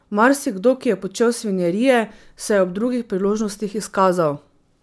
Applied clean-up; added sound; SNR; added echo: none; none; none; none.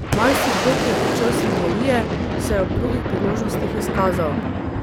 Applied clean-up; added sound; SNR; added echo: none; Boom; -2 dB; none.